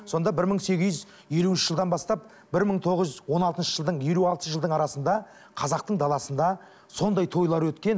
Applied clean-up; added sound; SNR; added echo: none; none; none; none.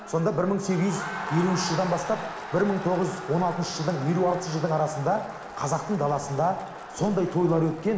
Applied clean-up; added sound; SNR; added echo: none; Crowd; 11 dB; reverberation time 1.0 s.